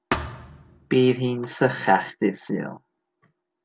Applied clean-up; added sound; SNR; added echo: none; Thump, thud; 8 dB; none.